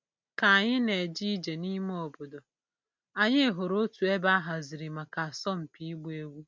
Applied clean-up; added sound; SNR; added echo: none; none; none; none.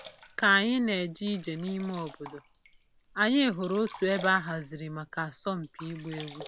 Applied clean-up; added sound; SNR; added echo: none; Sink (filling or washing); 18 dB; none.